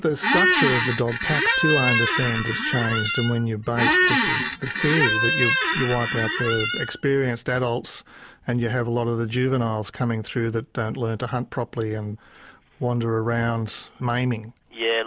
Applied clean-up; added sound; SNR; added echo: none; Squeak; -2 dB; none.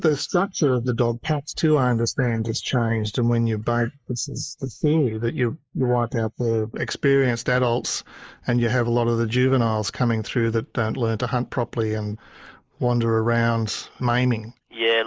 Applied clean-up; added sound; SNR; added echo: neural mask model Resemble Enhance denoiser.